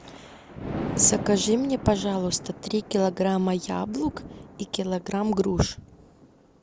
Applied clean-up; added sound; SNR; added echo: none; Thunder; 11 dB; none.